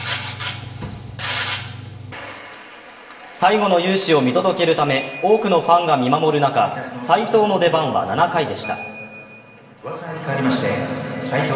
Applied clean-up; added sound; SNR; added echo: none; Ringtone / Bell; 17 dB; reverberation time 1.0 s.